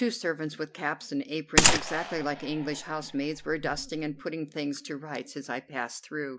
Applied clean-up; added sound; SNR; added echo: none; Gunshot, gunfire; -4 dB; none.